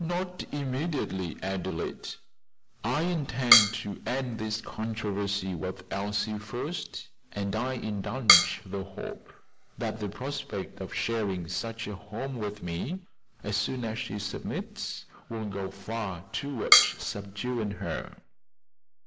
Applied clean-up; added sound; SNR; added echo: none; Drum kit; -4 dB; none.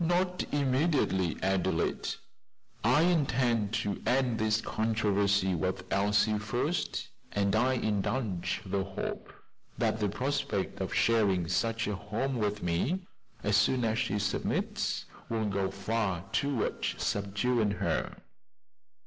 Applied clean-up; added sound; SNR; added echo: none; none; none; none.